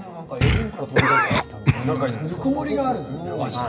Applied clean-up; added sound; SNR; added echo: none; Cough; -3 dB; reverberation time 1.9 s.